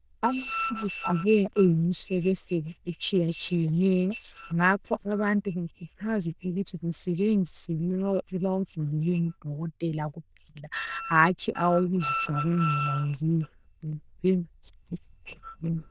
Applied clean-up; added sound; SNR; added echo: neural diffusion model UNIVERSE++.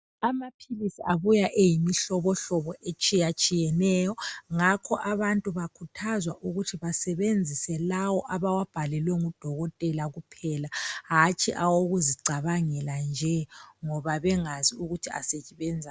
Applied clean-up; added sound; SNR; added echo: none; none; none; none.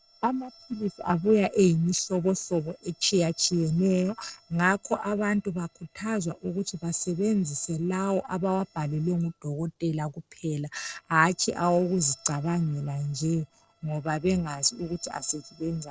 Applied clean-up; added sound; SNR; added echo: neural separator model SepFormer DNS4.